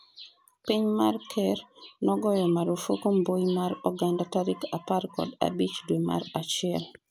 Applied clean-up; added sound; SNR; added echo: none; none; none; none.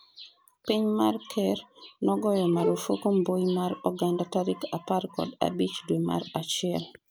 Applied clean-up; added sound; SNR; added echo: none; Bowed string instrument; 8 dB; none.